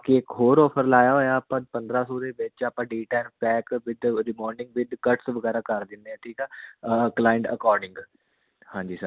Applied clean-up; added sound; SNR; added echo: none; none; none; none.